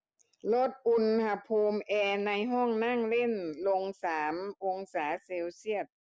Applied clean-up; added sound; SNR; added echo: none; none; none; none.